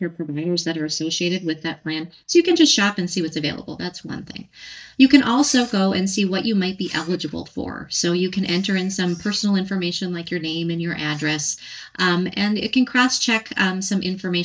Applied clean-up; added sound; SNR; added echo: neural mask model DeepFilterNet 3.